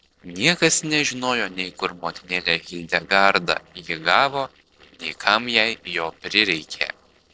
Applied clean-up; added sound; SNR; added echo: neural separator model SepFormer DNS4.